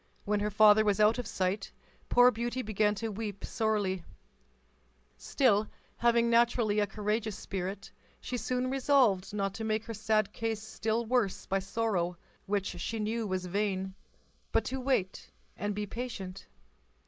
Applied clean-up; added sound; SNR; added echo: neural mask model Resemble Enhance denoiser.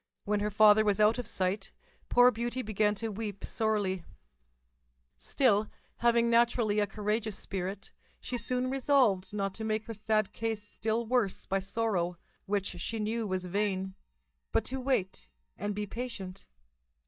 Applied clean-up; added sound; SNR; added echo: neural mask model DeepFilterNet 3.